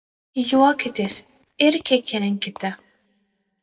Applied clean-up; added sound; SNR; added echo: neural mask model DeepFilterNet 3.